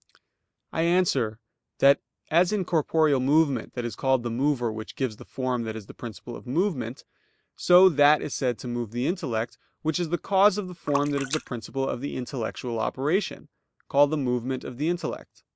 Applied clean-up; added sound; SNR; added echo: neural mask model Resemble Enhance denoiser.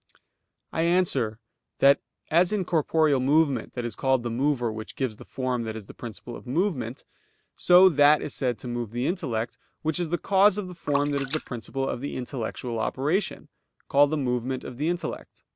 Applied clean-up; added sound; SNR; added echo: none; Splash, splatter; 12 dB; none.